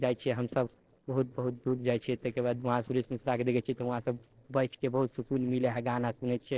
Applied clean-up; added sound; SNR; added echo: neural separator model SepFormer DNS4.